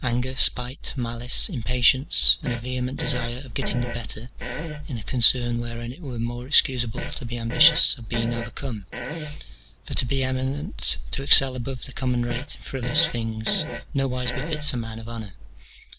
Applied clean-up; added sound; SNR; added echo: none; Fart; 12 dB; none.